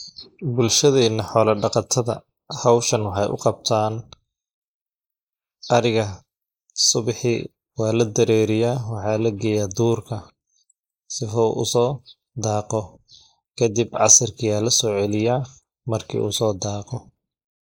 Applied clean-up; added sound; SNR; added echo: neural mask model Resemble Enhance denoiser.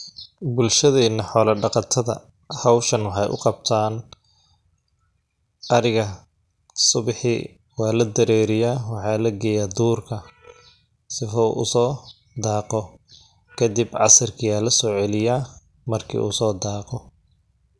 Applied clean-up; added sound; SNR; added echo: none; none; none; none.